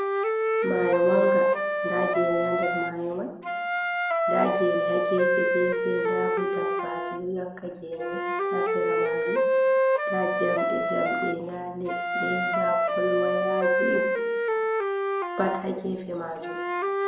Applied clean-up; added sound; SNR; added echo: none; Wind instrument, woodwind instrument; -5 dB; reverberation time 1.0 s.